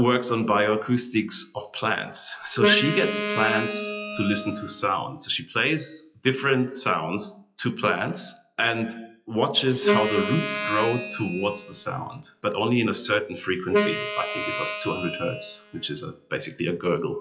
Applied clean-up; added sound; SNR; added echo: classical method WPE with log-MMSE.